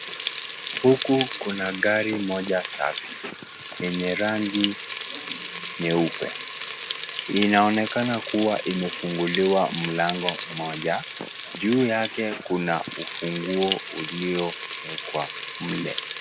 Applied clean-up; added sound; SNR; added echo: none; Frying (food); 1 dB; none.